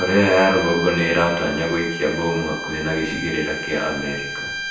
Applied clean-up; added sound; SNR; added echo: none; Bowed string instrument; 8 dB; reverberation time 0.9 s.